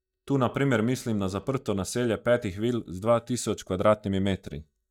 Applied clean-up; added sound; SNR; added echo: neural mask model DeepFilterNet 3.